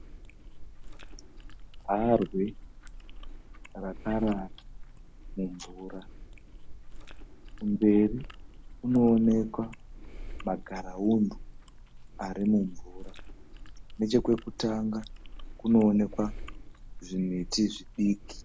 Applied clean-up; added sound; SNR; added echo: none; Chewing, mastication; 12 dB; none.